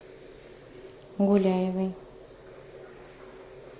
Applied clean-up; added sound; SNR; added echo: none; none; none; none.